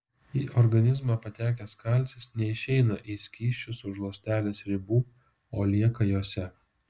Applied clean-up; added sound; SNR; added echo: none; none; none; none.